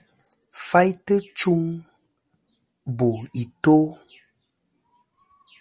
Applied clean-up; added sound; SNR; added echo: none; none; none; none.